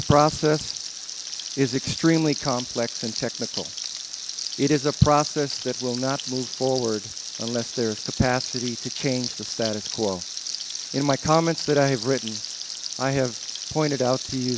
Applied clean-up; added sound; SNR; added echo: none; Frying (food); 8 dB; none.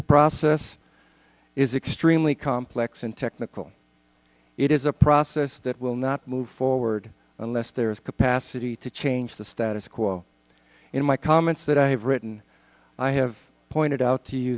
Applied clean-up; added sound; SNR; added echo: none; none; none; none.